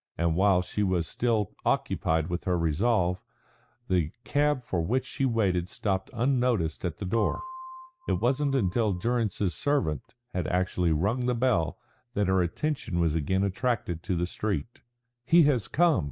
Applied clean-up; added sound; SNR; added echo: neural mask model RNNoise.